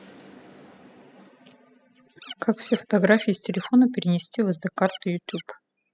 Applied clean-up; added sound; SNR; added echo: classical method spectral subtraction.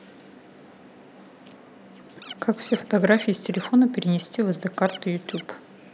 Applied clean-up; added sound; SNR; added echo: none; Scratching (performance technique); 14 dB; none.